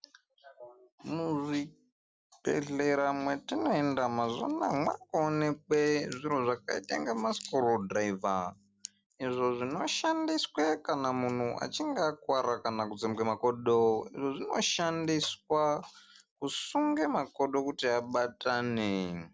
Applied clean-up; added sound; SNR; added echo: none; none; none; none.